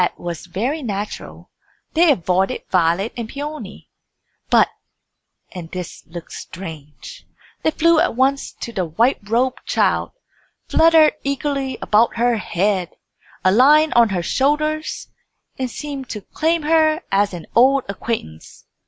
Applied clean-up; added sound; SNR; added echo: none; none; none; none.